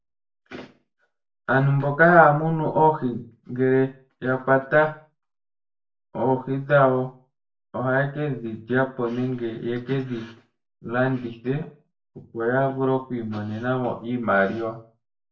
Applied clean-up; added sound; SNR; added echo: none; none; none; reverberation time 0.3 s.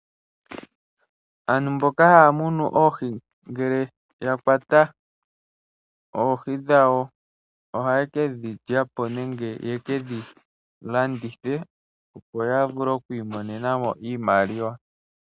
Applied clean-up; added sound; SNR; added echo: none; none; none; none.